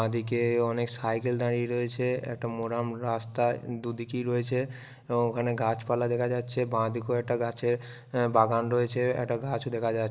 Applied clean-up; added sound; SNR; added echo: none; none; none; none.